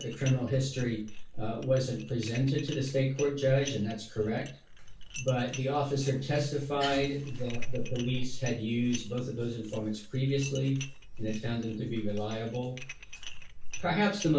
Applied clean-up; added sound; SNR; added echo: none; Dishes, pots, and pans; 19 dB; reverberation time 0.3 s.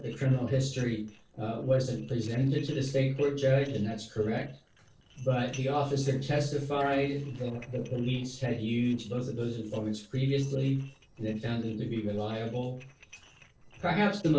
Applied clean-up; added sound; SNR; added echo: neural separator model SepFormer DNS4.